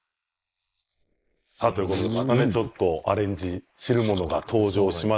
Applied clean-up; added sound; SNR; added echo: neural mask model Resemble Enhance denoiser.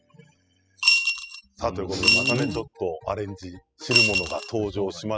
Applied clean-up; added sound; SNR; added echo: classical method spectral subtraction.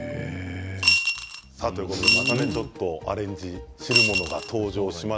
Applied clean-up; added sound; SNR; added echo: none; Coin (dropping) / Glass; -4 dB; none.